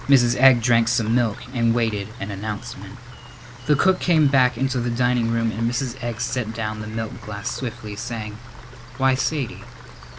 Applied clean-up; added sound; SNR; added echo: none; Rain; 18 dB; none.